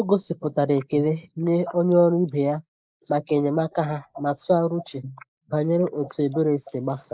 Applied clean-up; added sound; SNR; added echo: neural mask model Resemble Enhance denoiser.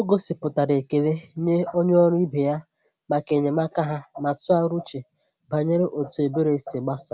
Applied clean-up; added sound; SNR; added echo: none; none; none; none.